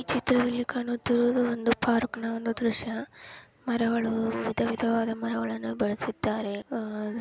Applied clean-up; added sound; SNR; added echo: none; none; none; none.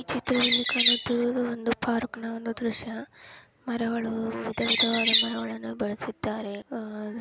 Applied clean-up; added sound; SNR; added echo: none; Bird; -4 dB; none.